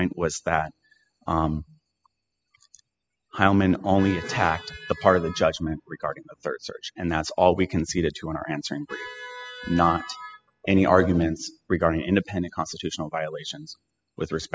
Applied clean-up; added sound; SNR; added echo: classical method spectral subtraction.